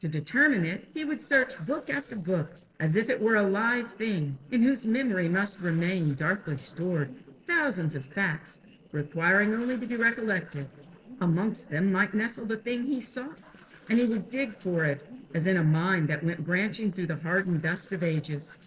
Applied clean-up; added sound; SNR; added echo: neural separator model SepFormer DNS4.